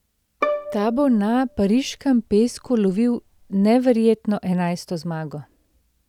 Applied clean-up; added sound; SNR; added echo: none; Bowed string instrument; 11 dB; none.